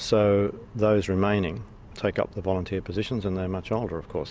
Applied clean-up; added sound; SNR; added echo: none; none; none; none.